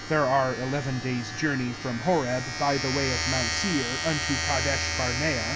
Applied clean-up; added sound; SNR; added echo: none; Domestic sounds, home sounds; 3 dB; none.